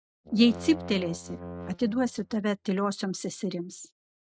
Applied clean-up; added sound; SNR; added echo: neural mask model RNNoise.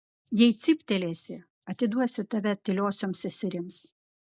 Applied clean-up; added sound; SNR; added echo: none; none; none; none.